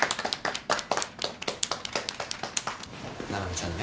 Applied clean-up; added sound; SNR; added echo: none; Dishes, pots, and pans; 18 dB; none.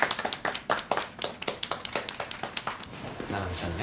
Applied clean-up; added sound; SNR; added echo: none; none; none; none.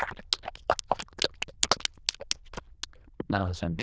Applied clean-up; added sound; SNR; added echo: neural diffusion model UNIVERSE++.